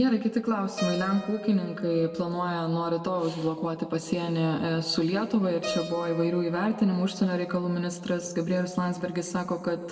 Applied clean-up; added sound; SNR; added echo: none; Keyboard (musical); 16 dB; reverberation time 1.4 s.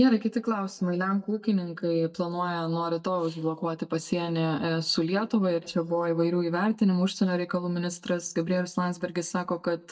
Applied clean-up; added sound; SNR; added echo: neural mask model DeepFilterNet 3.